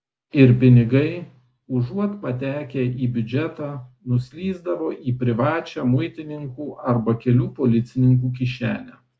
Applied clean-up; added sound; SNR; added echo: none; none; none; none.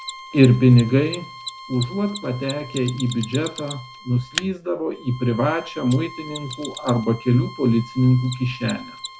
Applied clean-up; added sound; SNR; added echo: none; Mechanisms + Bowed string instrument; 15 dB; none.